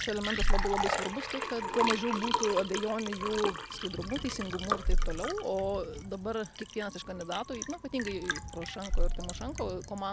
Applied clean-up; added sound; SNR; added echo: none; Liquid; -2 dB; none.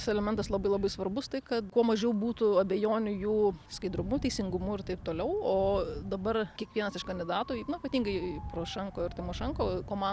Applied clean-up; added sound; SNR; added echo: none; none; none; none.